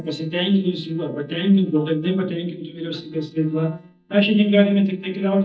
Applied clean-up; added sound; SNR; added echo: neural mask model DeepFilterNet 3.